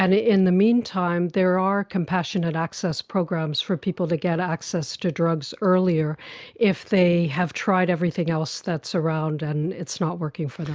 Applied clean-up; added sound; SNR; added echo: none; none; none; none.